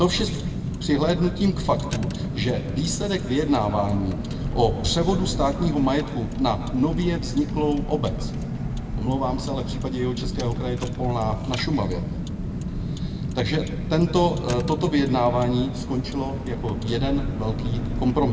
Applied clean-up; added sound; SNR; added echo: none; Car; 3 dB; reverberation time 1.2 s.